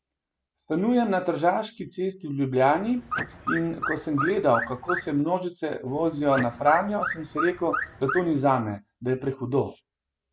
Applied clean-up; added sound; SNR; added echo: none; Alarm / Car; 6 dB; none.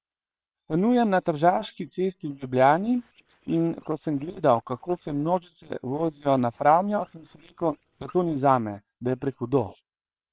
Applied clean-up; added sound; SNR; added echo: neural separator model SepFormer WHAM!.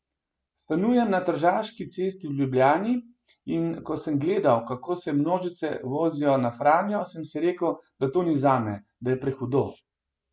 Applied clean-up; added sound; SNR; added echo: none; none; none; none.